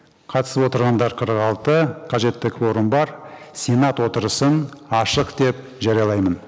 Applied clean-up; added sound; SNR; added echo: none; none; none; none.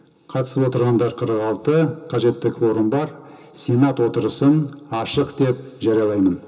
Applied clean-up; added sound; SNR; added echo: none; none; none; reverberation time 0.2 s.